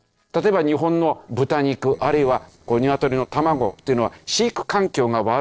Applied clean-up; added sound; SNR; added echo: neural separator model SepFormer DNS4.